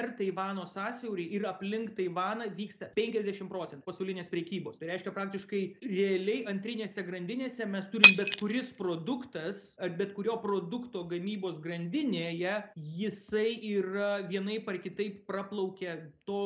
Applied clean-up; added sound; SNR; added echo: none; Shatter; -5 dB; none.